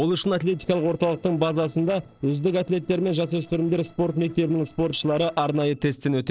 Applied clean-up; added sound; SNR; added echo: neural separator model SepFormer DNS4.